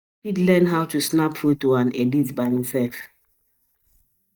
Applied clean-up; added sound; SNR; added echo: neural mask model DeepFilterNet 3.